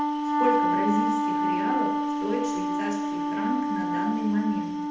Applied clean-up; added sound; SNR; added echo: none; Wind instrument, woodwind instrument; -5 dB; reverberation time 0.8 s.